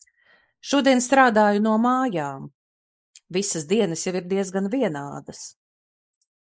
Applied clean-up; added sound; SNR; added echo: neural mask model Resemble Enhance denoiser.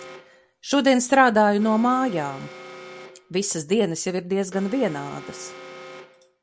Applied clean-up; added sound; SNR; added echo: none; Alarm; 19 dB; none.